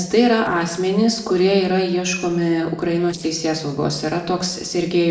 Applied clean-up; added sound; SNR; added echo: neural separator model SepFormer DNS4.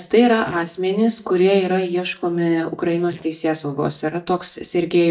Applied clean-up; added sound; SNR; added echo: neural mask model DeepFilterNet 3.